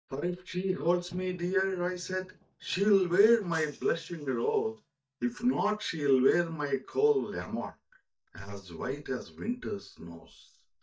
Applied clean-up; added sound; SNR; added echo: neural mask model DeepFilterNet 3.